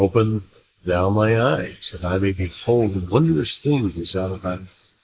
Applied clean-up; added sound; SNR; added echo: neural mask model Resemble Enhance denoiser.